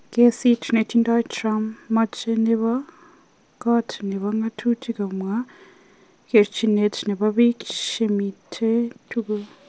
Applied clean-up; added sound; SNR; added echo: none; none; none; none.